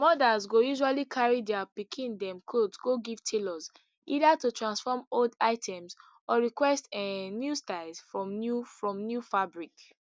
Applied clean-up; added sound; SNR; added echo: none; none; none; none.